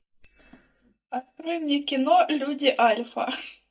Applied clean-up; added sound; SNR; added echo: neural mask model DeepFilterNet 3.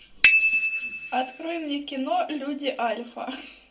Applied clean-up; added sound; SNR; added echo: none; Bicycle bell; -4 dB; reverberation time 0.2 s.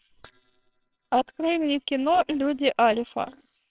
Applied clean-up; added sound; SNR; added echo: neural separator model SepFormer WHAMR!.